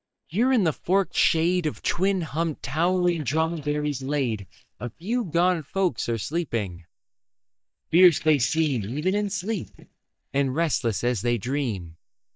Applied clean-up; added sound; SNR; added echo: neural mask model DeepFilterNet 3.